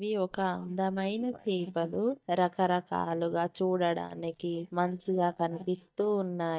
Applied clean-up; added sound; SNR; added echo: neural mask model DeepFilterNet 3.